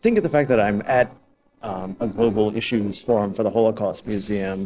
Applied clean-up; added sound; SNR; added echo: neural separator model SepFormer DNS4.